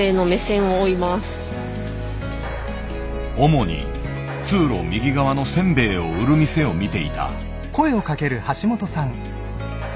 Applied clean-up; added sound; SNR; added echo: none; none; none; none.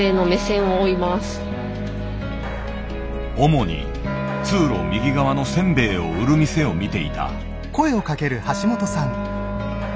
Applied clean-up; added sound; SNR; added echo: none; Wind instrument, woodwind instrument; 9 dB; none.